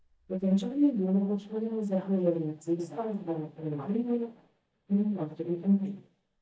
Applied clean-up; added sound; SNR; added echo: neural mask model DeepFilterNet 3.